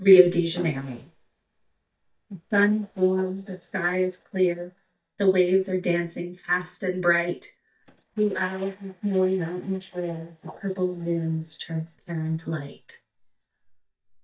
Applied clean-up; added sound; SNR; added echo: neural mask model DeepFilterNet 3.